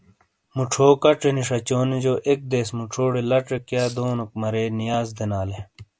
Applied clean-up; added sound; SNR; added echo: none; Rattle (instrument); 18 dB; none.